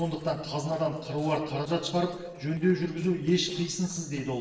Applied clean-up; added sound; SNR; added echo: neural separator model SepFormer DNS4.